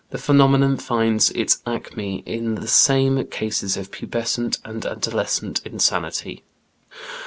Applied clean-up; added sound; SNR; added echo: none; none; none; none.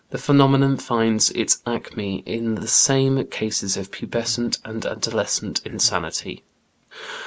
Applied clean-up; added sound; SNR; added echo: none; Cough; 19 dB; none.